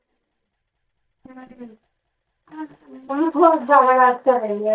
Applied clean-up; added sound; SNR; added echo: neural mask model DeepFilterNet 3.